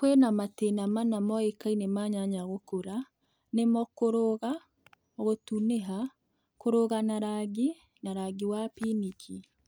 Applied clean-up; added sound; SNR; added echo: none; none; none; none.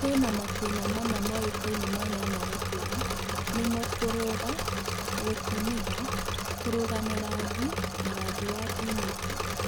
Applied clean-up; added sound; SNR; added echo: none; Engine / Mechanisms; -2 dB; none.